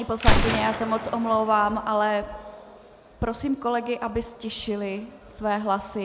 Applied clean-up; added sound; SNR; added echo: none; Gunshot, gunfire; 3 dB; none.